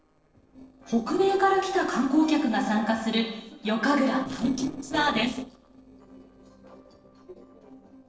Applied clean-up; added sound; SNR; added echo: neural separator model SepFormer DNS4.